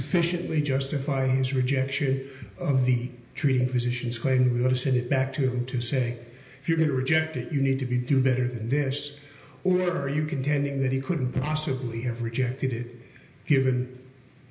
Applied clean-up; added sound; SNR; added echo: none; none; none; reverberation time 1.4 s.